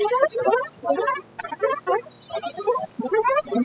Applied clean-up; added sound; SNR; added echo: classical method spectral subtraction.